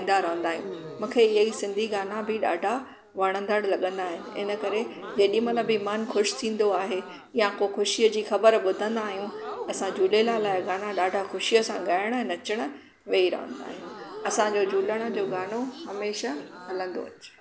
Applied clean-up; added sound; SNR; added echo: none; Crowd / Gasp; 14 dB; none.